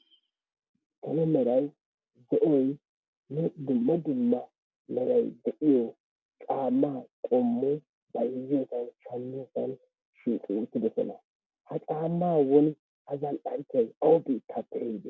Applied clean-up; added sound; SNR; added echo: none; none; none; none.